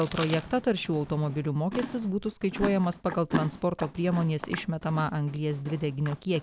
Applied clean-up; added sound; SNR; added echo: none; Chewing, mastication; 9 dB; none.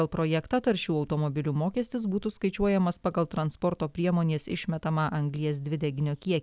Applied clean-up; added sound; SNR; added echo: none; none; none; none.